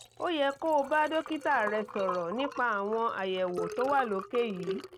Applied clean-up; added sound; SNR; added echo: neural mask model RNNoise.